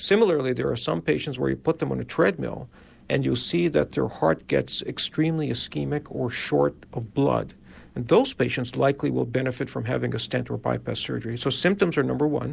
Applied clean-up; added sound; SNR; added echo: none; none; none; none.